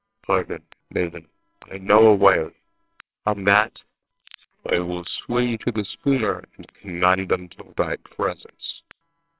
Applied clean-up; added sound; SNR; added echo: neural separator model SepFormer WHAMR!.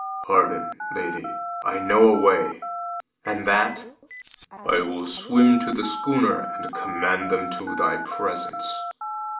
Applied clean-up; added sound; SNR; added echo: none; Telephone; 8 dB; reverberation time 0.4 s.